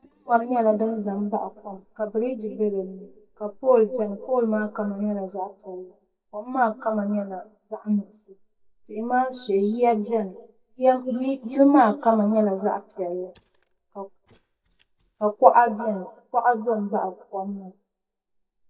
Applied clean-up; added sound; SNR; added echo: neural mask model DeepFilterNet 3.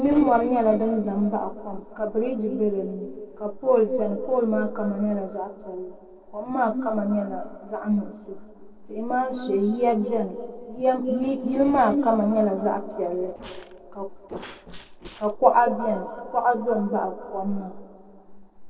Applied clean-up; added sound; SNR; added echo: neural separator model SepFormer DNS4.